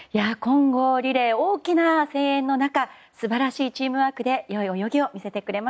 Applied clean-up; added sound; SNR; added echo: none; none; none; none.